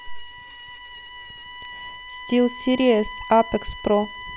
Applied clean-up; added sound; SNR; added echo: none; Bowed string instrument; 13 dB; none.